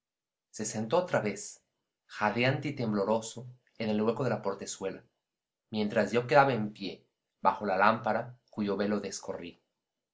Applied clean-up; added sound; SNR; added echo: none; none; none; none.